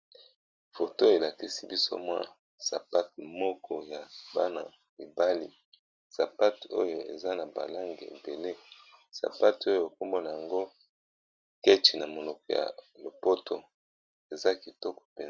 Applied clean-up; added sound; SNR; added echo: none; none; none; none.